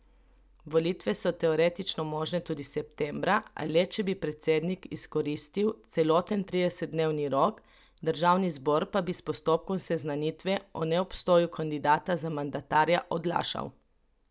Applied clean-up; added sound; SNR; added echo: none; none; none; none.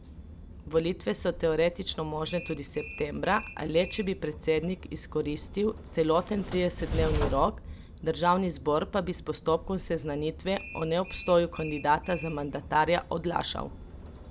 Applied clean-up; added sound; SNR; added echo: none; Train; 10 dB; none.